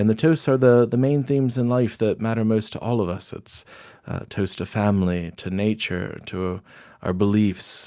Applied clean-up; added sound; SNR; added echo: none; none; none; none.